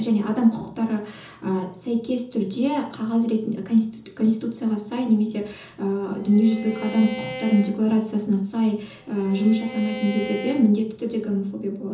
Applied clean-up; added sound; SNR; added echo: none; Bowed string instrument; 13 dB; reverberation time 0.6 s.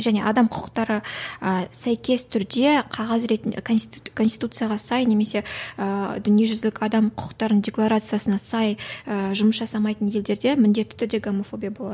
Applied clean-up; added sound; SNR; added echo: none; none; none; none.